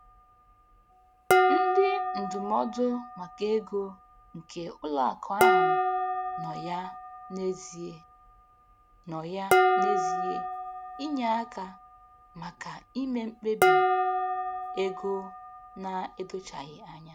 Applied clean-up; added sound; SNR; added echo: none; Dishes, pots, and pans; -4 dB; none.